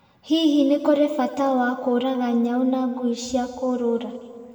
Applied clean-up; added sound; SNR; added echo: none; none; none; reverberation time 2.0 s.